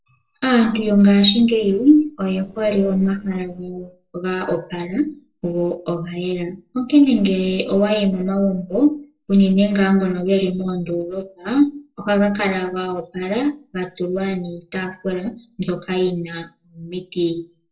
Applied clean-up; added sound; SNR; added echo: neural separator model SepFormer DNS4.